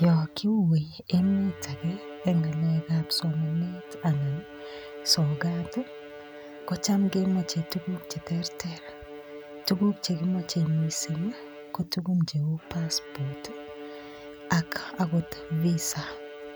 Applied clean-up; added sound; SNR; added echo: none; Bowed string instrument; 15 dB; none.